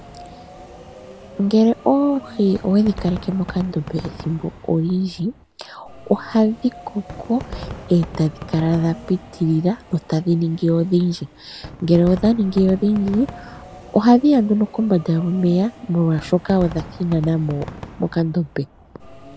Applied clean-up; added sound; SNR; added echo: none; Fireworks + Subway, metro, underground; 16 dB; none.